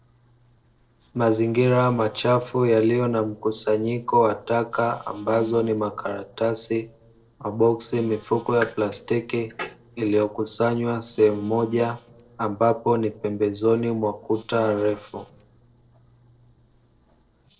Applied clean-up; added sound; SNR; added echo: neural separator model SepFormer DNS4.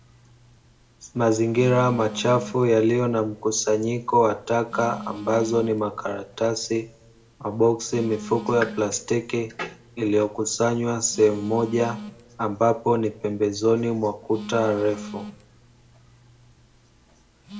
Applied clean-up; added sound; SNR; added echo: none; Telephone; 17 dB; reverberation time 0.3 s.